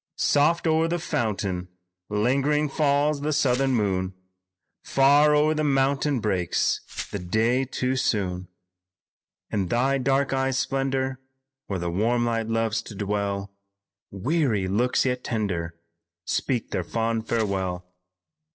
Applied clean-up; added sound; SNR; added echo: neural separator model SepFormer DNS4.